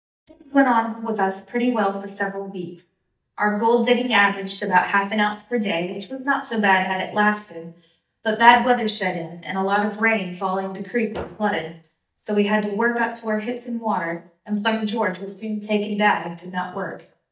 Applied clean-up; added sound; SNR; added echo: neural mask model DeepFilterNet 3.